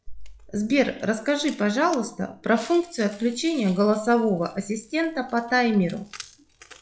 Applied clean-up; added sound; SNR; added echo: classical method log-MMSE.